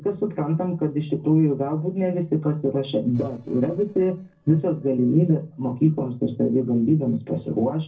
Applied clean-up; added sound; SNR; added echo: neural separator model SepFormer DNS4.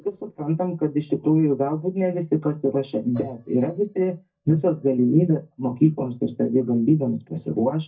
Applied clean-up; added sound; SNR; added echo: neural mask model DeepFilterNet 3.